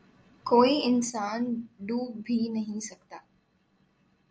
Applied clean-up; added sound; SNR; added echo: none; none; none; none.